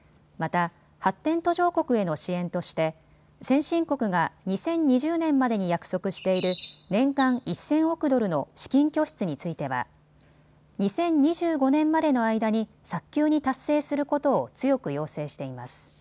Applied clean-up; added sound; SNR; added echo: none; Bird; 0 dB; none.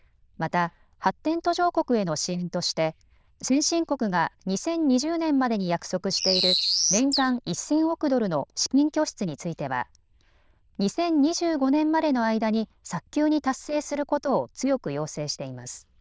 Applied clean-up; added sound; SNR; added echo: neural diffusion model UNIVERSE++.